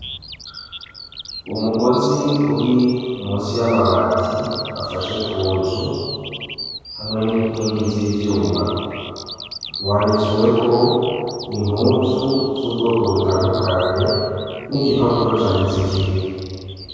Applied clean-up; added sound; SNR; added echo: none; Bird vocalization, bird call, bird song; 14 dB; reverberation time 2.2 s.